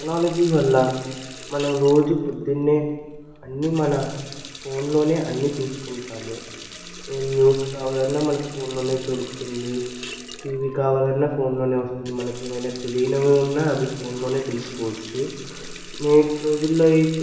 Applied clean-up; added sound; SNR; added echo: none; Water tap, faucet; 16 dB; reverberation time 1.1 s.